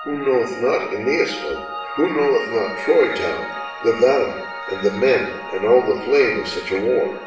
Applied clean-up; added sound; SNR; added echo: none; Piano; 12 dB; reverberation time 0.7 s.